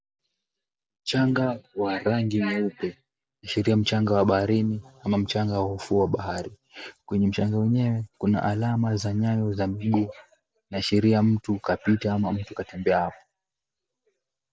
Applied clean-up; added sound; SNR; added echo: none; none; none; none.